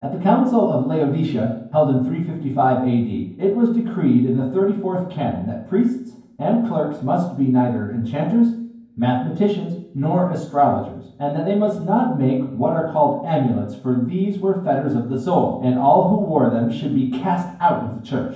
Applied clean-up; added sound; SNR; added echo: none; none; none; reverberation time 0.9 s.